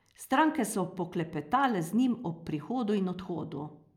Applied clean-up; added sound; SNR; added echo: none; none; none; none.